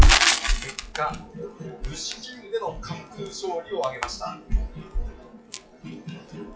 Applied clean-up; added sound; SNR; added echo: classical method WPE with log-MMSE.